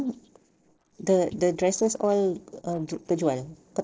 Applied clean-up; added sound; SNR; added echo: neural separator model SepFormer DNS4.